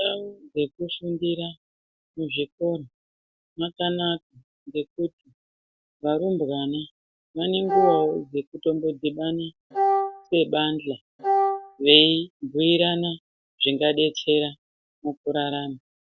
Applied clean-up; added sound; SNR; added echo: none; Wind instrument, woodwind instrument; -2 dB; none.